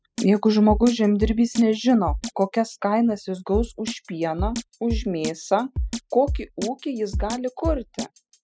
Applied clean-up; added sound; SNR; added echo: classical method spectral subtraction.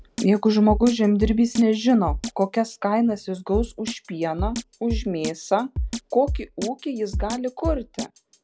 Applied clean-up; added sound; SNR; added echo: none; Drum kit; 9 dB; none.